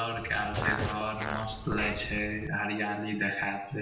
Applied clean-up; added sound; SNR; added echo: none; Fart; 4 dB; reverberation time 0.8 s.